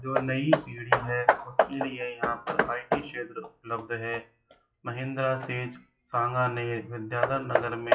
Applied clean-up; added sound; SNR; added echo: classical method WPE with log-MMSE.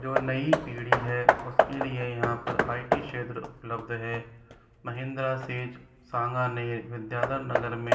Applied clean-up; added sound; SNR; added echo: none; Hammer; -2 dB; reverberation time 2.0 s.